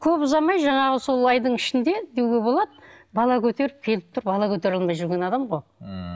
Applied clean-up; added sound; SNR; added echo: none; none; none; none.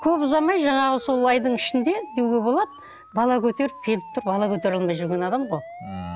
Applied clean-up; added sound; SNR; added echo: none; Siren; 17 dB; none.